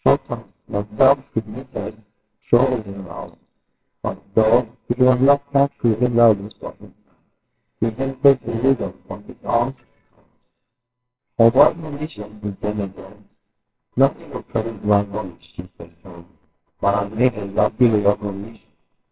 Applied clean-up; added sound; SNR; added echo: neural separator model SepFormer WHAMR!.